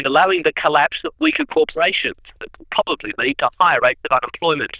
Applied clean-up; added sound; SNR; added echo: neural diffusion model UNIVERSE++.